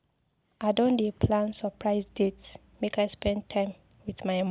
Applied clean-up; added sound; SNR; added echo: none; none; none; none.